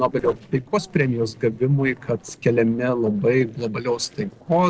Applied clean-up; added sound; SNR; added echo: neural separator model SepFormer DNS4.